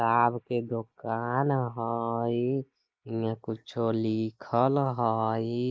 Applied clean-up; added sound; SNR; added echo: neural mask model Resemble Enhance denoiser.